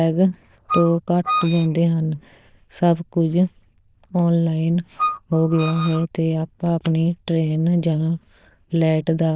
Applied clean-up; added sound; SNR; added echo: neural diffusion model UNIVERSE++.